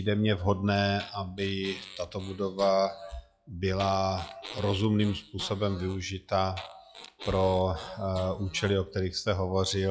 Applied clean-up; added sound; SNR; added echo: classical method log-MMSE.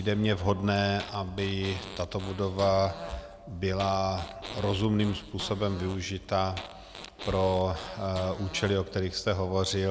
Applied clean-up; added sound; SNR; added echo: none; Fart; 15 dB; none.